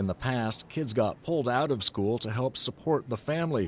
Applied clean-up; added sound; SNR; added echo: none; none; none; none.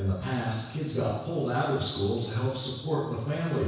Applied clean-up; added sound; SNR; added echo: none; none; none; reverberation time 1.1 s.